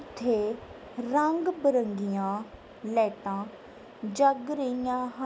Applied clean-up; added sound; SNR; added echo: none; none; none; none.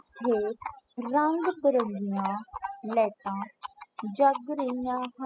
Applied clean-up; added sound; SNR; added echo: classical method spectral subtraction.